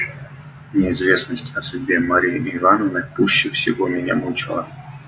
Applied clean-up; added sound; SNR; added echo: none; none; none; none.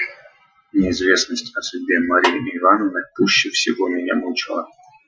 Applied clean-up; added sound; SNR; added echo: classical method Wiener filter.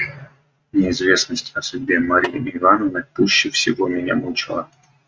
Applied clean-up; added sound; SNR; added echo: neural mask model RNNoise.